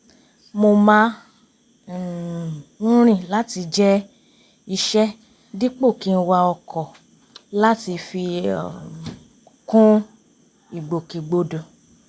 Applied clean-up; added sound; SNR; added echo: none; none; none; none.